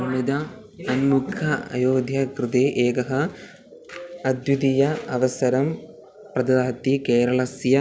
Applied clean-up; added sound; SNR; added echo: none; none; none; none.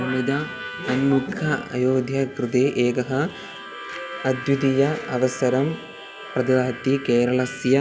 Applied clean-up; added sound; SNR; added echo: none; Harmonica; 15 dB; none.